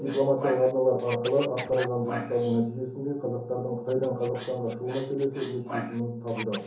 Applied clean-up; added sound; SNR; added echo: none; Scratching (performance technique); 13 dB; reverberation time 0.8 s.